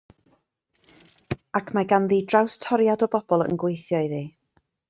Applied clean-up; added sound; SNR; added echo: neural mask model RNNoise.